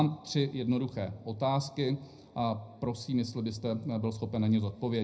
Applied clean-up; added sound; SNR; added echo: none; none; none; reverberation time 0.4 s.